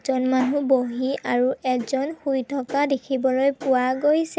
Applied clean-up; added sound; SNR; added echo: none; none; none; none.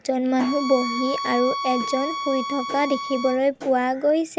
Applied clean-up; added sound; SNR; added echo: none; Bowed string instrument; 7 dB; none.